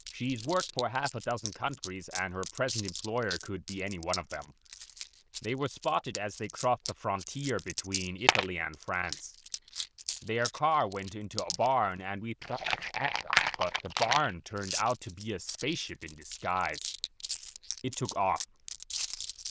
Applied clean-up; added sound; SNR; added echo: neural diffusion model UNIVERSE++.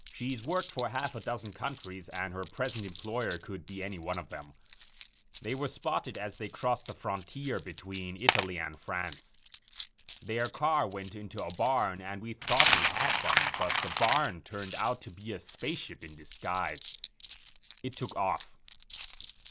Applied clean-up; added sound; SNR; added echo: none; Coin (dropping); 0 dB; none.